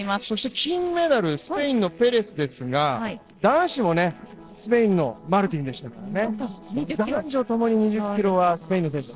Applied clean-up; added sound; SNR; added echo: neural separator model SepFormer DNS4.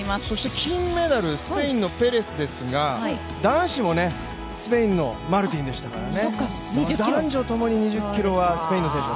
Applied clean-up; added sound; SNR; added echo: none; none; none; none.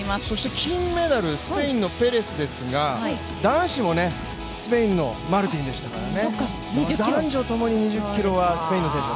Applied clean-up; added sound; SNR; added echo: none; Guitar; 17 dB; none.